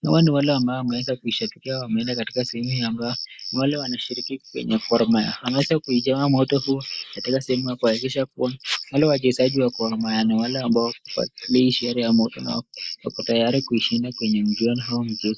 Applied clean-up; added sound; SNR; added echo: neural mask model Resemble Enhance denoiser.